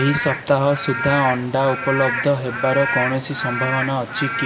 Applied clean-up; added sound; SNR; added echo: none; Rain / Frog; 5 dB; reverberation time 0.6 s.